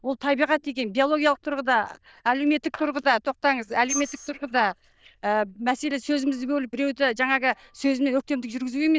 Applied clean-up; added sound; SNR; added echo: neural diffusion model UNIVERSE++.